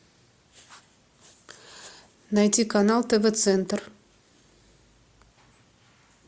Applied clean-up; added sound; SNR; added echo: none; none; none; none.